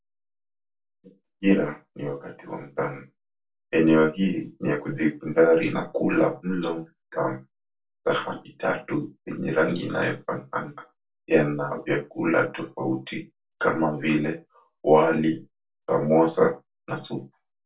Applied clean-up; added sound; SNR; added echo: none; none; none; reverberation time 0.2 s.